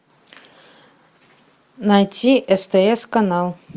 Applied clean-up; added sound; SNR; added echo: none; none; none; none.